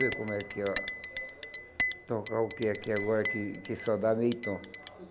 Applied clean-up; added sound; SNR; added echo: none; Chink, clink; -4 dB; none.